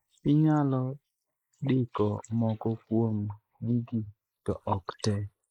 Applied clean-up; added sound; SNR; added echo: neural mask model Resemble Enhance denoiser.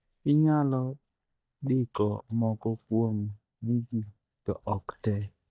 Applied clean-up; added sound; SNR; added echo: neural mask model DeepFilterNet 3.